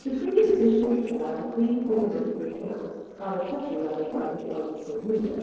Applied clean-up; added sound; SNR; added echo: neural separator model SepFormer DNS4.